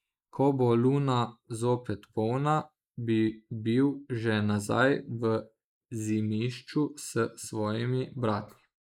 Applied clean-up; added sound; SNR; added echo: neural mask model Resemble Enhance denoiser.